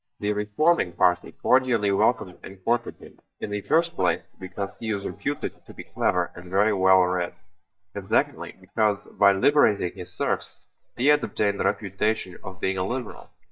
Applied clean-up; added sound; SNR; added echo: neural mask model DeepFilterNet 3.